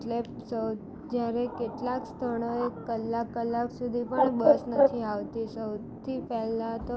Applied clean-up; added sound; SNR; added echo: none; Bird; 0 dB; none.